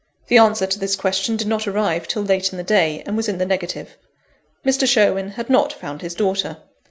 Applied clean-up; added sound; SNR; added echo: none; none; none; none.